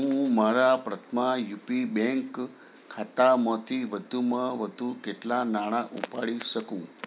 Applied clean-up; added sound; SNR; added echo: none; none; none; none.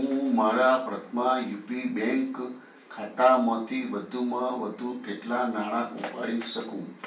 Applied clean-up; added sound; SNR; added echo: none; none; none; reverberation time 0.3 s.